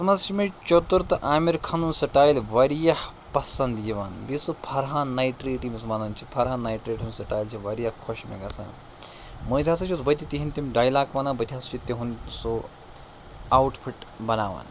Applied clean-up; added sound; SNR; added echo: none; none; none; none.